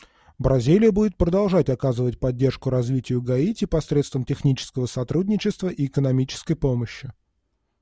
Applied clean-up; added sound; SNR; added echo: none; none; none; none.